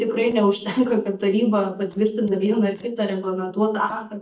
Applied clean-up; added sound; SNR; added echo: neural mask model DeepFilterNet 3.